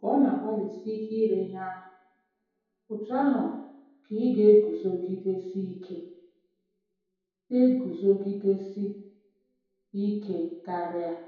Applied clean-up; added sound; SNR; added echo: none; none; none; reverberation time 2.0 s.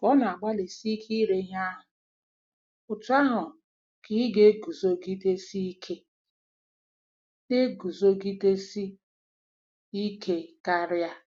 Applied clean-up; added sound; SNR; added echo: none; none; none; none.